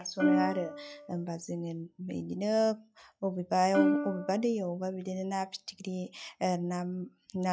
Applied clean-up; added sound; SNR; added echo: classical method log-MMSE.